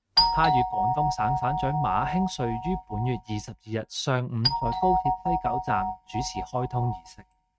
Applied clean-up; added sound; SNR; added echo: neural mask model RNNoise.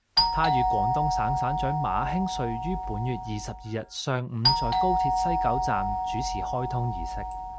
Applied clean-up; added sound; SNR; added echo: none; Doorbell; -3 dB; none.